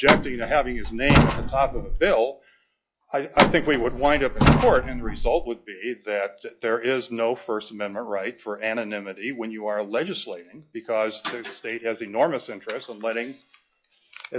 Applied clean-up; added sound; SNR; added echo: classical method log-MMSE.